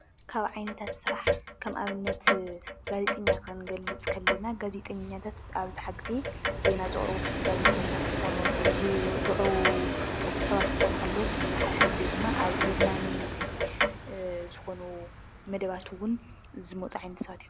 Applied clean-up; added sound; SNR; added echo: none; Clock + Train; -4 dB; none.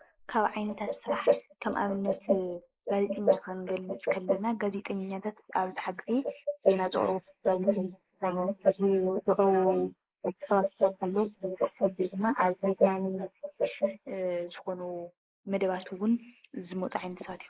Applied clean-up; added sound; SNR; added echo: neural mask model Resemble Enhance denoiser.